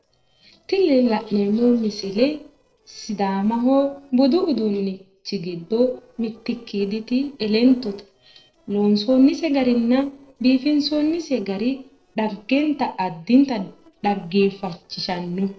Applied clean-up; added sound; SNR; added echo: neural separator model SepFormer DNS4.